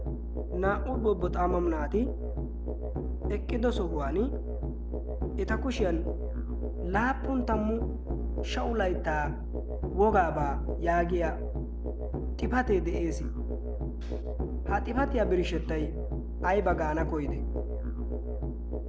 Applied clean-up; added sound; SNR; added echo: none; Musical instrument; 0 dB; none.